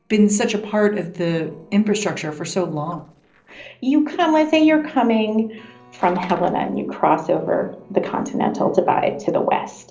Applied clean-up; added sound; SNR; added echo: neural separator model SepFormer DNS4.